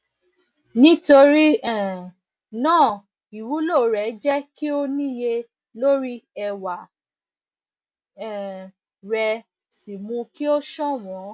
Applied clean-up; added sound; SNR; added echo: none; none; none; none.